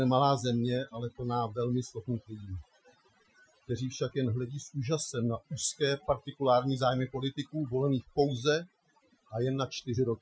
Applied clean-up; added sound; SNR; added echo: classical method Wiener filter.